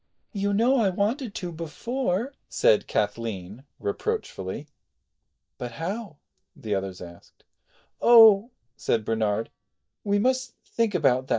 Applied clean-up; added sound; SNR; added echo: neural mask model DeepFilterNet 3.